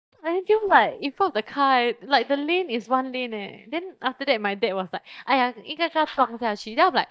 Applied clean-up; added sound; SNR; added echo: neural mask model DeepFilterNet 3.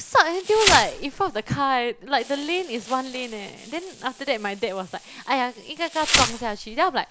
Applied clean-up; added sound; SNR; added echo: none; Insect; 6 dB; none.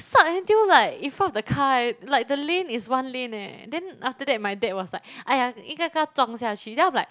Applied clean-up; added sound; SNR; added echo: none; none; none; none.